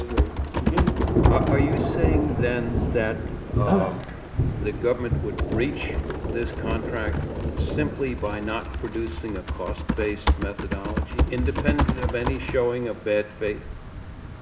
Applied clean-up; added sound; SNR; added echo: none; Thunder / Rain + Typing; -3 dB; none.